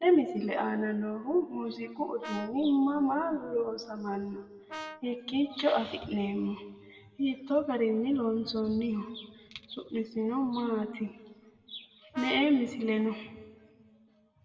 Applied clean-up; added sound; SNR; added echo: none; Brass instrument; 14 dB; reverberation time 1.1 s.